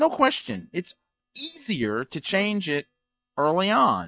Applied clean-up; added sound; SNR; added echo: neural mask model DeepFilterNet 3.